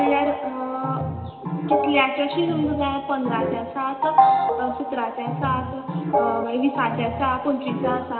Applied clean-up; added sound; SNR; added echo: none; Organ; 0 dB; reverberation time 1.6 s.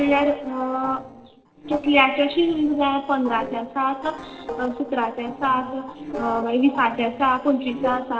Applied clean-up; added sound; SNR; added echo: neural separator model SepFormer DNS4.